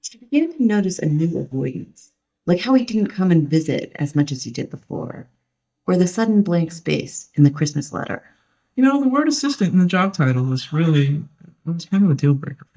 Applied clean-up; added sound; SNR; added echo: neural mask model DeepFilterNet 3.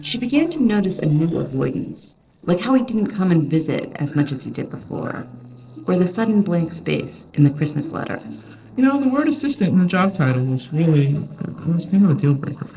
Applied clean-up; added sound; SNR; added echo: neural separator model SepFormer DNS4.